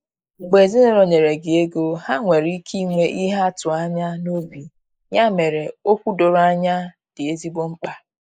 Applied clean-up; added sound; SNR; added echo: neural mask model Resemble Enhance denoiser.